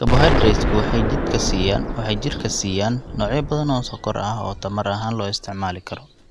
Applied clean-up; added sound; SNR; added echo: none; Explosion; 1 dB; none.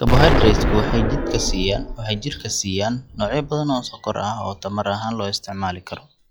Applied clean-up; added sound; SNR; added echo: classical method log-MMSE.